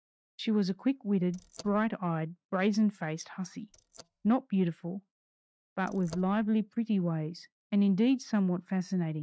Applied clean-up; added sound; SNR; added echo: neural mask model RNNoise.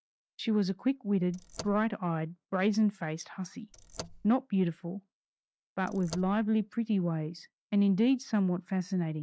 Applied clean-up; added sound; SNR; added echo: neural mask model Resemble Enhance denoiser.